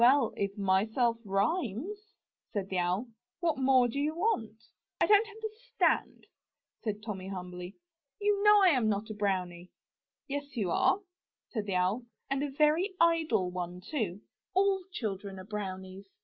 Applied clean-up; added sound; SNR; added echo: none; none; none; none.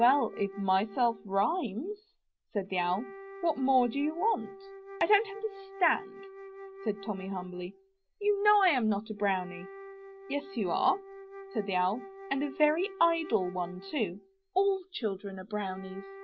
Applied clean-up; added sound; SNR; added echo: none; Wind instrument, woodwind instrument; 16 dB; none.